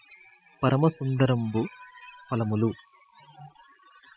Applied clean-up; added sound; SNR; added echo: classical method spectral subtraction.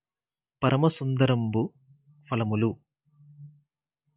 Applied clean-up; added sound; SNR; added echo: none; none; none; none.